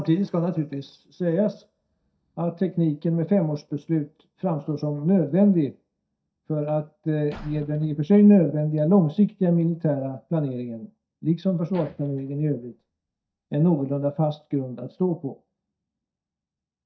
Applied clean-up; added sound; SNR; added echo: neural mask model DeepFilterNet 3.